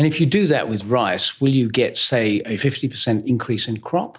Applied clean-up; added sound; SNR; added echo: none; none; none; none.